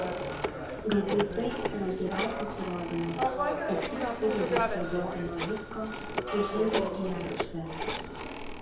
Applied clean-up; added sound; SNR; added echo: none; Telephone; -1 dB; reverberation time 0.6 s.